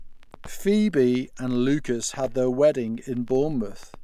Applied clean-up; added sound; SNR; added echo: none; Crackle; 13 dB; none.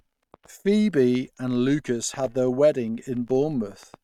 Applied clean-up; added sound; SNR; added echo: neural mask model RNNoise.